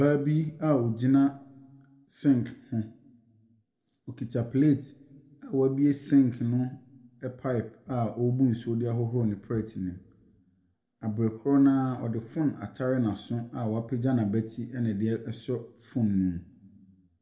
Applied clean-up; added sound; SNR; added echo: none; none; none; reverberation time 0.7 s.